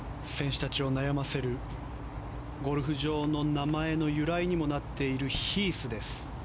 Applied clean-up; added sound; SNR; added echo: none; Tap / Bass drum; 15 dB; none.